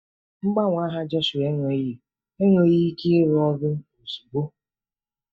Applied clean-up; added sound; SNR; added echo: neural mask model DeepFilterNet 3.